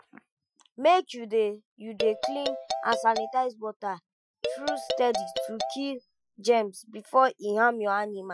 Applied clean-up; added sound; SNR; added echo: classical method Wiener filter.